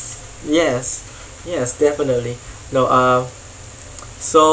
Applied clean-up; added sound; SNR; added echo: none; none; none; none.